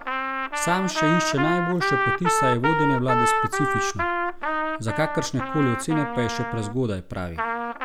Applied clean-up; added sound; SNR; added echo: none; Trumpet; -1 dB; none.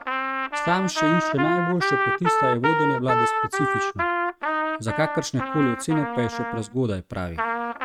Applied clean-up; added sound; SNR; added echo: neural mask model RNNoise.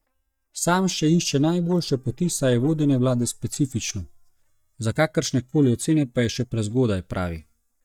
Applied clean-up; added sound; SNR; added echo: neural mask model DeepFilterNet 3.